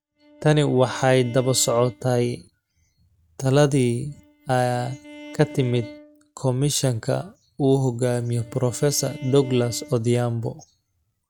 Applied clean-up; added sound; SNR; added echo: neural mask model RNNoise.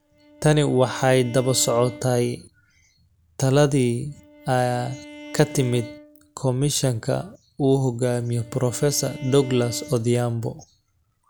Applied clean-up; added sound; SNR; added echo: none; Bowed string instrument; 19 dB; none.